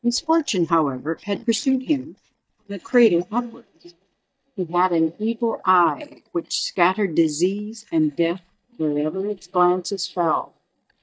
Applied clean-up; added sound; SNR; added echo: neural mask model DeepFilterNet 3.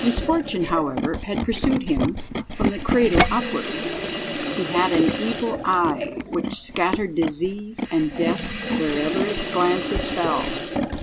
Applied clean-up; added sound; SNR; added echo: none; Tools + Sink (filling or washing); 2 dB; none.